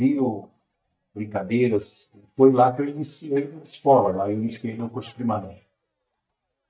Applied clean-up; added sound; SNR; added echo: neural mask model DeepFilterNet 3.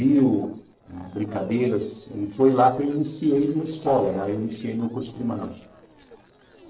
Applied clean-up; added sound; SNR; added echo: neural separator model SepFormer DNS4.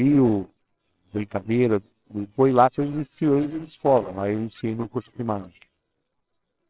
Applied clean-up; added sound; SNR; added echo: neural separator model SepFormer WHAMR!.